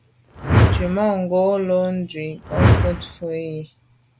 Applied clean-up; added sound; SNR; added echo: none; Whoosh, swoosh, swish; -2 dB; none.